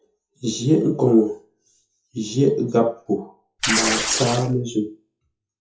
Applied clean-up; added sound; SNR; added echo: classical method WPE with log-MMSE.